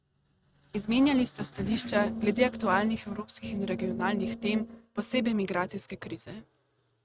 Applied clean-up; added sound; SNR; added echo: neural mask model RNNoise.